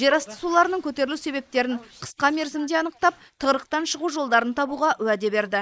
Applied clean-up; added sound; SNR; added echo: neural mask model Resemble Enhance denoiser.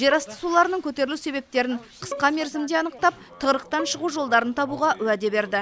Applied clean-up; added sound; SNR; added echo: none; Bowed string instrument; 18 dB; none.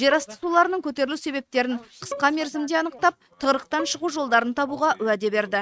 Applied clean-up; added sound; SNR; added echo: neural mask model RNNoise.